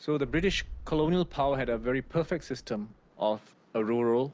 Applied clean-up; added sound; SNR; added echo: none; Boom; 14 dB; none.